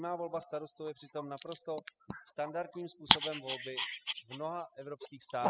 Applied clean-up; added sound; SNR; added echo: classical method spectral subtraction.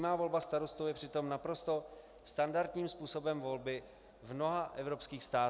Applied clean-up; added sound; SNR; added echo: none; none; none; none.